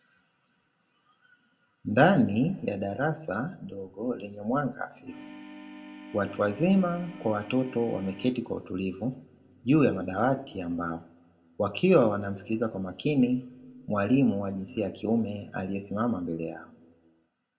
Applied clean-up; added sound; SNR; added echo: none; Organ; 16 dB; reverberation time 0.4 s.